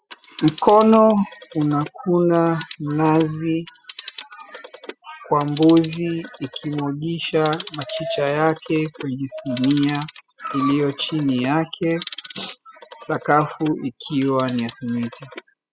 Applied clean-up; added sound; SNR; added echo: classical method spectral subtraction.